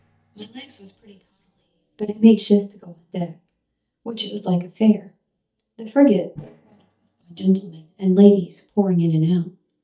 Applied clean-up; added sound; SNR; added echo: neural mask model DeepFilterNet 3.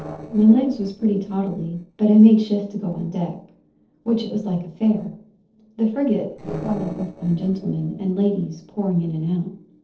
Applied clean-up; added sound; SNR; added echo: neural separator model SepFormer DNS4.